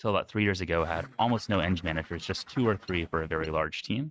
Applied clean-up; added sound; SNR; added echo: neural mask model RNNoise.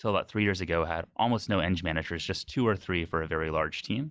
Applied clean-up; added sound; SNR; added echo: none; none; none; none.